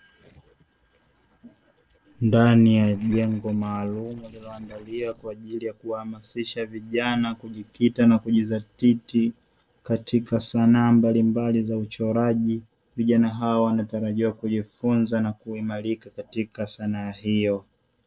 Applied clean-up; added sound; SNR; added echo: neural separator model SepFormer DNS4.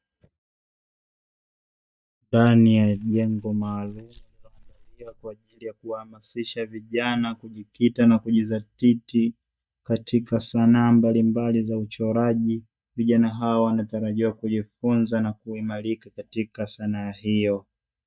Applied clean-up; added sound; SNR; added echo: neural mask model DeepFilterNet 3.